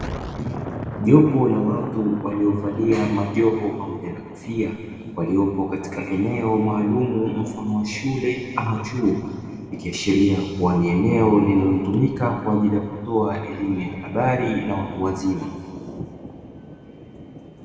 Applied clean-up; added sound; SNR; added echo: none; Thunder; 15 dB; reverberation time 2.1 s.